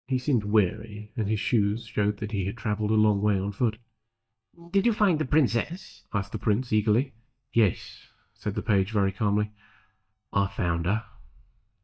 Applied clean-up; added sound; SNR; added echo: neural mask model DeepFilterNet 3.